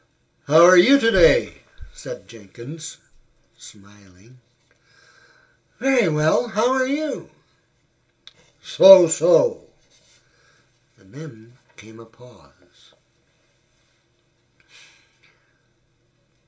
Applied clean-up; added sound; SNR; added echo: none; none; none; reverberation time 0.2 s.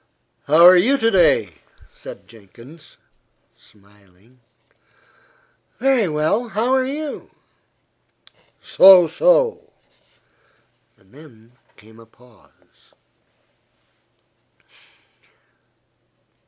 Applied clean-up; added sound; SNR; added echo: none; none; none; none.